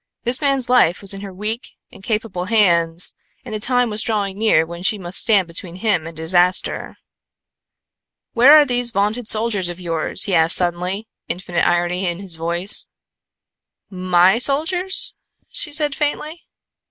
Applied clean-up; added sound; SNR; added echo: none; none; none; none.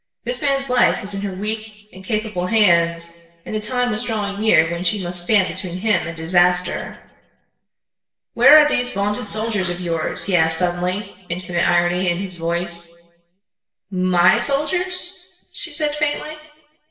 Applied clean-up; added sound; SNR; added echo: none; Livestock, farm animals, working animals; 17 dB; reverberation time 0.9 s.